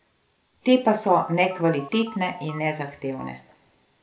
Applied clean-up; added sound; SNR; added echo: none; Telephone; 17 dB; none.